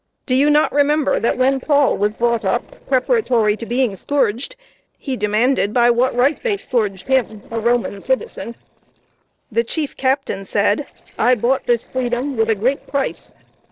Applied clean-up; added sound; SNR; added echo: neural separator model SepFormer DNS4.